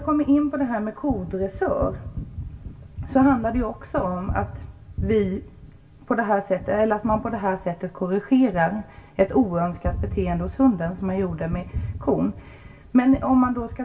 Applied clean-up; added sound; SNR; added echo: none; Gunshot, gunfire; 11 dB; reverberation time 0.2 s.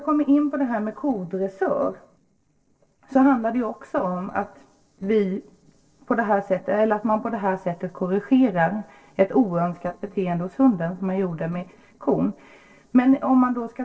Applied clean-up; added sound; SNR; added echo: neural separator model SepFormer DNS4.